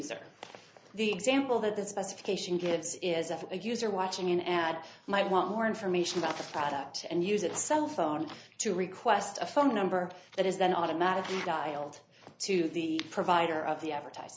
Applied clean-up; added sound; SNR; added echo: none; none; none; none.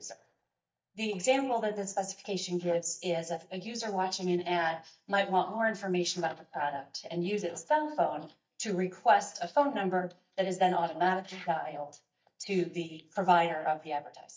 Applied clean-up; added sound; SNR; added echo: neural mask model DeepFilterNet 3.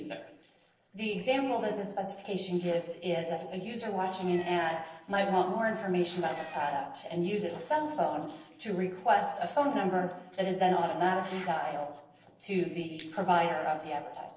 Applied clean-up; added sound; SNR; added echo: neural separator model SepFormer DNS4.